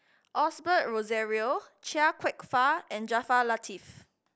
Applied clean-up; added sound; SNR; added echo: none; none; none; none.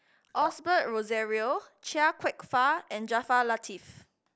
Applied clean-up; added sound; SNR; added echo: none; Drip; 16 dB; none.